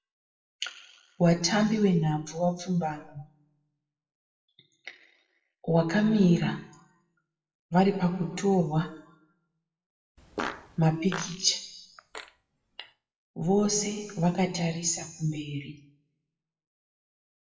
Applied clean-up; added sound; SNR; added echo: classical method WPE with log-MMSE.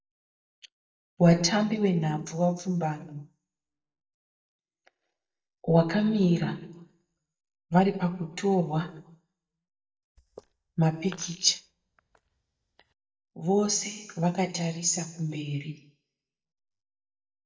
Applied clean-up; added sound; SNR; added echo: neural mask model DeepFilterNet 3.